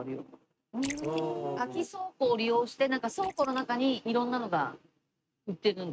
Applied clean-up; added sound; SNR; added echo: neural mask model RNNoise.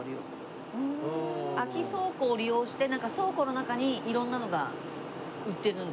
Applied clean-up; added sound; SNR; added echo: none; none; none; none.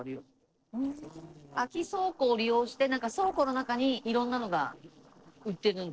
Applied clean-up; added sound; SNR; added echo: neural separator model SepFormer DNS4.